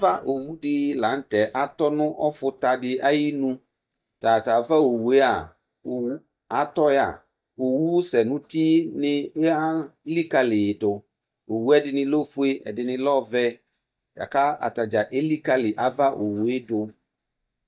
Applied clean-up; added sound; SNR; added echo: neural mask model DeepFilterNet 3.